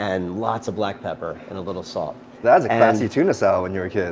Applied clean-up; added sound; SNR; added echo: none; none; none; none.